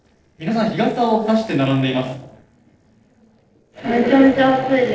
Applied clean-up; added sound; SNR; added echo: neural separator model SepFormer DNS4.